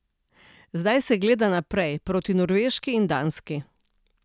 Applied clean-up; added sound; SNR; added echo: none; none; none; none.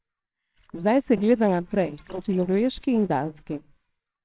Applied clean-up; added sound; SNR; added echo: neural separator model SepFormer WHAMR!.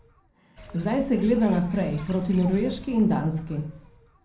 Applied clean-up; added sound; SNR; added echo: none; Bird; 18 dB; reverberation time 0.6 s.